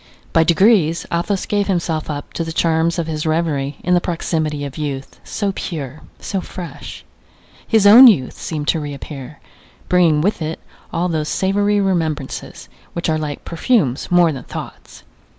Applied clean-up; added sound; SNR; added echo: none; none; none; none.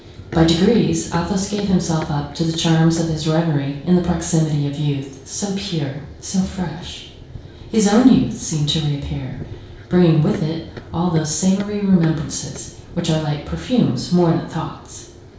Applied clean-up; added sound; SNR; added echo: none; Run; 17 dB; reverberation time 0.6 s.